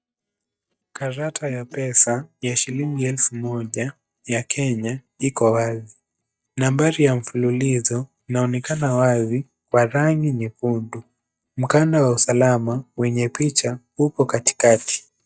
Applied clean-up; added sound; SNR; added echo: neural mask model DeepFilterNet 3.